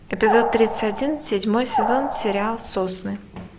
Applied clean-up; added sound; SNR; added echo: none; Animal; 5 dB; none.